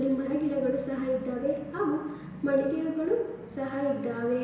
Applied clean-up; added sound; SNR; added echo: none; Musical instrument; 15 dB; reverberation time 1.0 s.